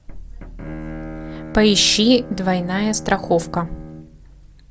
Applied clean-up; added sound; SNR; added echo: none; Bowed string instrument; 14 dB; none.